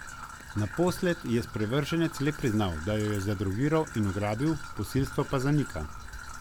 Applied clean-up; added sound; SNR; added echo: none; Trickle, dribble / Traffic noise, roadway noise; 13 dB; none.